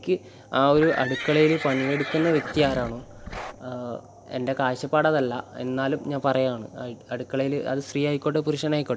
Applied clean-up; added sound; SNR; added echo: none; Livestock, farm animals, working animals; 8 dB; none.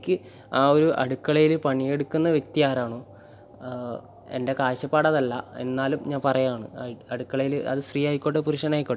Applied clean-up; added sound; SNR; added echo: none; none; none; none.